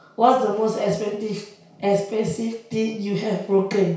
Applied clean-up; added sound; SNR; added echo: none; none; none; reverberation time 0.6 s.